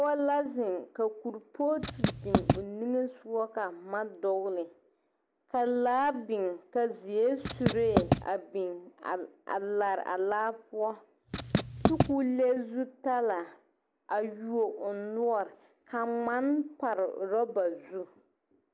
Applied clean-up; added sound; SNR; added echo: none; Writing; -2 dB; none.